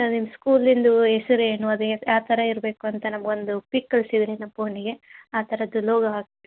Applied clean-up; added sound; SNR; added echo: none; none; none; none.